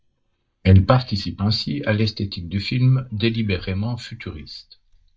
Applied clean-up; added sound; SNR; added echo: neural mask model DeepFilterNet 3.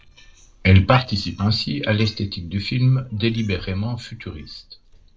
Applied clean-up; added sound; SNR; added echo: neural separator model SepFormer DNS4.